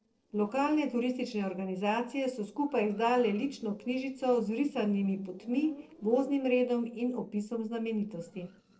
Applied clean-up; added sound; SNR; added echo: neural separator model SepFormer DNS4.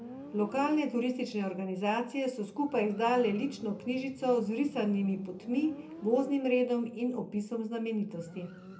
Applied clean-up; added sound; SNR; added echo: none; Motorcycle; 18 dB; reverberation time 0.3 s.